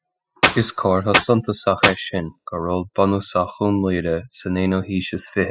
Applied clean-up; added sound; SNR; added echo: classical method spectral subtraction.